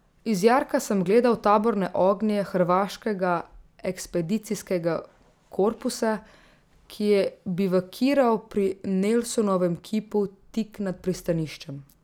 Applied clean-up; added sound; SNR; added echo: none; none; none; none.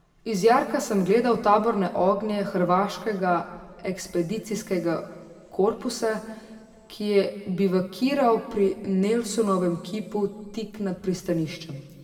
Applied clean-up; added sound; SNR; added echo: none; none; none; reverberation time 1.5 s.